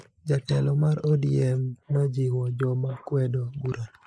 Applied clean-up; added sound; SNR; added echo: neural mask model Resemble Enhance denoiser.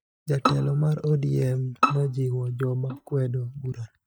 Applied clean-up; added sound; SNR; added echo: neural mask model DeepFilterNet 3.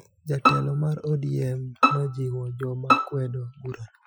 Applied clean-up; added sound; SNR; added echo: classical method Wiener filter.